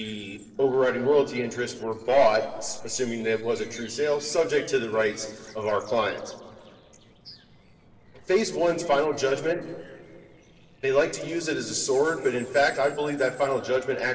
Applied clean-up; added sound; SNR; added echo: neural separator model SepFormer DNS4.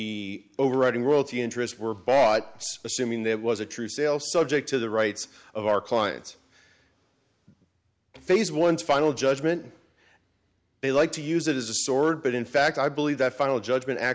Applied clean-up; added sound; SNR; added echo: none; none; none; none.